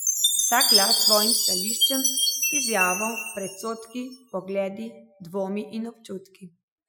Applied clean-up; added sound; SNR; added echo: classical method Wiener filter.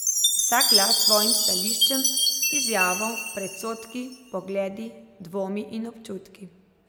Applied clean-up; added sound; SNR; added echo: none; Chime; -5 dB; none.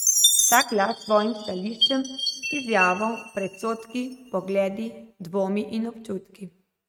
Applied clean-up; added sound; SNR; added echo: neural mask model RNNoise.